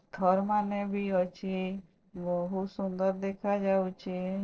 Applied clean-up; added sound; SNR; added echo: neural separator model SepFormer DNS4.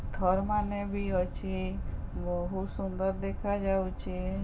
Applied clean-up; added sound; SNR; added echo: none; Wind; 3 dB; reverberation time 0.1 s.